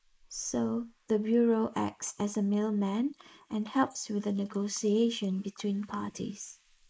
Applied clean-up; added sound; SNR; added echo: neural mask model Resemble Enhance denoiser.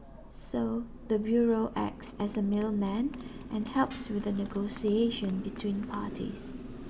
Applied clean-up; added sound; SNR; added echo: none; Motorcycle; 12 dB; none.